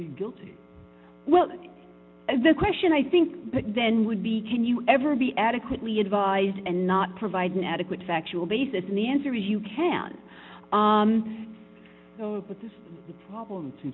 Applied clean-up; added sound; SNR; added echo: none; none; none; none.